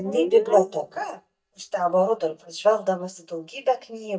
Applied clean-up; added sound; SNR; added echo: neural mask model DeepFilterNet 3.